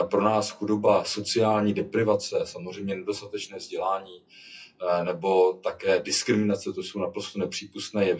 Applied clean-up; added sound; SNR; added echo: classical method WPE with log-MMSE.